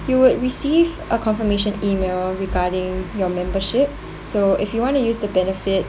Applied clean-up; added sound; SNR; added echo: none; none; none; none.